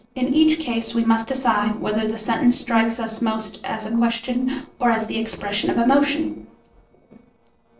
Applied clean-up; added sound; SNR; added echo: neural separator model SepFormer DNS4.